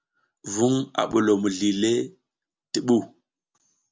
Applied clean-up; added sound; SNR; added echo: none; none; none; none.